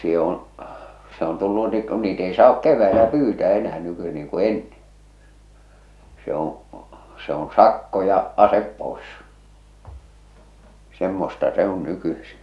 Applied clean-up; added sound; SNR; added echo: none; none; none; none.